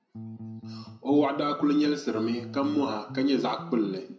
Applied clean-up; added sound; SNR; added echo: none; Bass guitar; 14 dB; reverberation time 0.5 s.